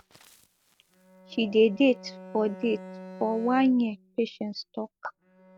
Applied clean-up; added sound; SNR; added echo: none; Fire + Bowed string instrument; 19 dB; none.